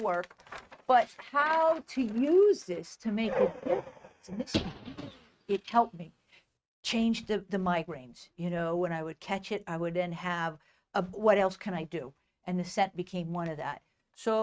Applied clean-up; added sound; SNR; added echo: neural mask model RNNoise.